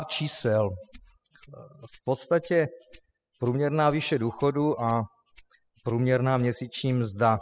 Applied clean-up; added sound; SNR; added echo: classical method spectral subtraction.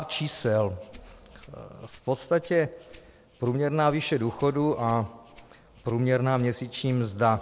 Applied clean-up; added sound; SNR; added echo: none; Rattle (instrument); 16 dB; none.